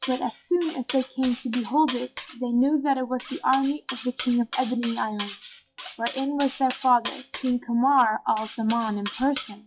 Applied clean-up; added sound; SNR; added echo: classical method log-MMSE.